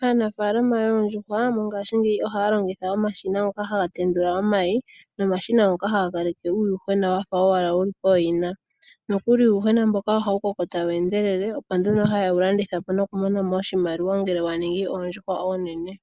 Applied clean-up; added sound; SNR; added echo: none; none; none; none.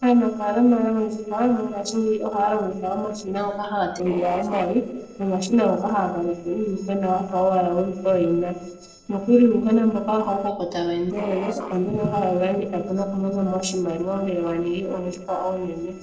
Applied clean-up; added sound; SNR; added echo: neural separator model SepFormer DNS4.